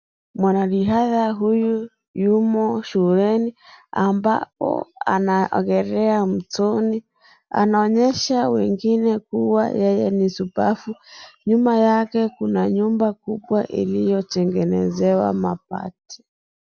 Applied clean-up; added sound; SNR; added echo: none; none; none; none.